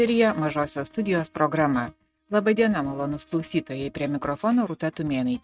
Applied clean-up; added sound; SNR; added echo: neural mask model RNNoise.